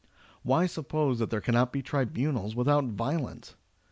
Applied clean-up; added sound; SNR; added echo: none; none; none; none.